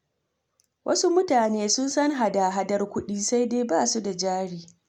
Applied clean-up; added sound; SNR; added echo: none; none; none; none.